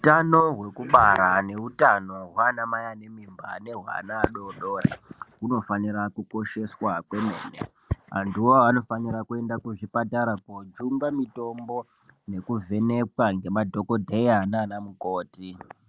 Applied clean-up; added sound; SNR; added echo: none; none; none; none.